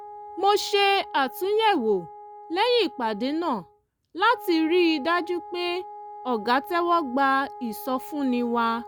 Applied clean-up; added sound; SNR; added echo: none; Wind instrument, woodwind instrument; 16 dB; none.